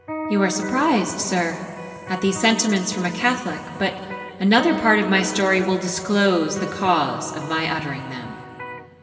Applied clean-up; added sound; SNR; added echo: none; Electric guitar; 11 dB; reverberation time 2.9 s.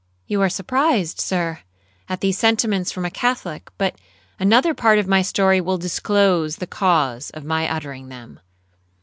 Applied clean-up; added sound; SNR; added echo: none; none; none; none.